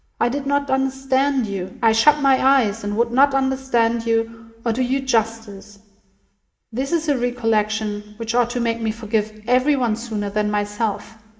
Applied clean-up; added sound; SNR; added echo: none; none; none; reverberation time 1.0 s.